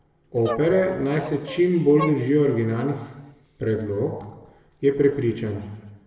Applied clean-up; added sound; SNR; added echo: none; Dog; 15 dB; reverberation time 1.2 s.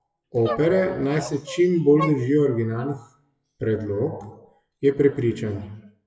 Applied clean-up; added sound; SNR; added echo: classical method WPE with log-MMSE.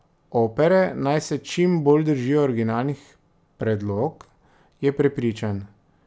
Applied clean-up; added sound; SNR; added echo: none; none; none; none.